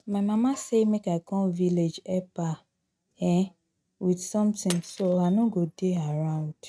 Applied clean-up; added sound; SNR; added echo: neural mask model RNNoise.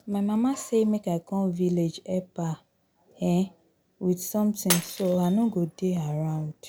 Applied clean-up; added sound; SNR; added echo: none; Shatter; 14 dB; none.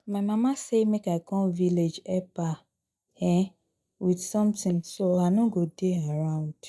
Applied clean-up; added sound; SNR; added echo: neural mask model DeepFilterNet 3.